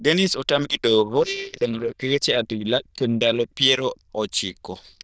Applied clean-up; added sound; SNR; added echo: neural diffusion model UNIVERSE++.